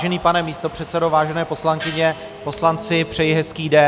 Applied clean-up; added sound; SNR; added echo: none; Engine starting + Gong; 16 dB; none.